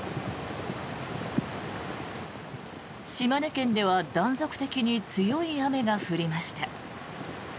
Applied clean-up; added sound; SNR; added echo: none; none; none; none.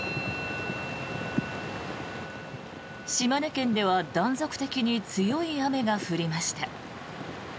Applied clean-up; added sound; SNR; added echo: none; Musical instrument; 14 dB; none.